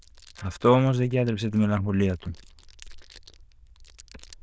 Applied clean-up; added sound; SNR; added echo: neural diffusion model UNIVERSE++.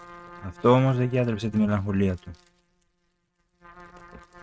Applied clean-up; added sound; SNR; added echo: neural mask model RNNoise.